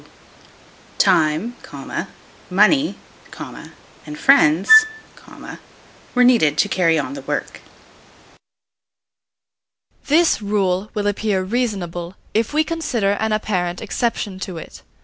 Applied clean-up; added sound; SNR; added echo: none; Wind instrument, woodwind instrument; -3 dB; none.